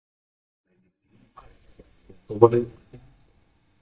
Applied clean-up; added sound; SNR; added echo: neural mask model DeepFilterNet 3.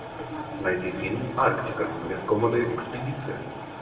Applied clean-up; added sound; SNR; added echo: none; Bowed string instrument; 19 dB; reverberation time 1.4 s.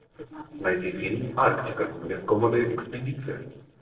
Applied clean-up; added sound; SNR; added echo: neural separator model SepFormer DNS4.